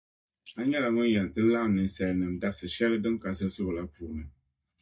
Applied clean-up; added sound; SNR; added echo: neural mask model DeepFilterNet 3.